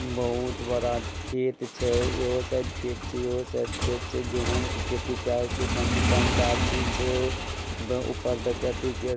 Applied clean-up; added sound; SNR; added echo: none; Motorcycle / Engine; 0 dB; none.